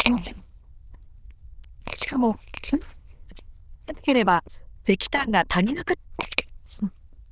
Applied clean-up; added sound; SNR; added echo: neural diffusion model UNIVERSE++.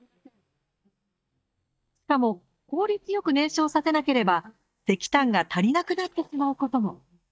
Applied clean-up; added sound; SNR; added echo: neural mask model DeepFilterNet 3.